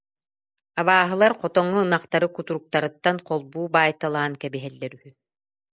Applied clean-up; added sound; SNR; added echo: none; none; none; none.